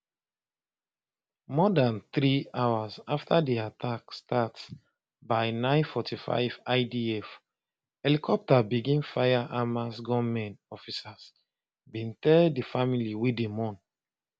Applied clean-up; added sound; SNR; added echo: none; none; none; none.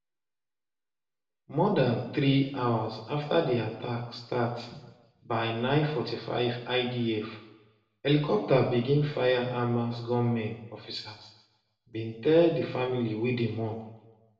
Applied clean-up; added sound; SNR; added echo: none; none; none; reverberation time 0.8 s.